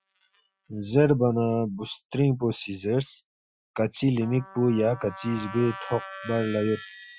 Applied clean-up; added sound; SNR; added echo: classical method Wiener filter.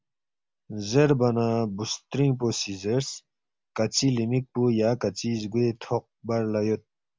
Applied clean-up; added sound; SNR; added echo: none; none; none; none.